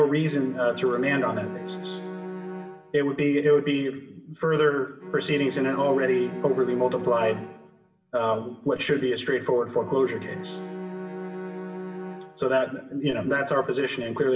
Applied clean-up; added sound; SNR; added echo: none; Bowed string instrument; 13 dB; reverberation time 0.7 s.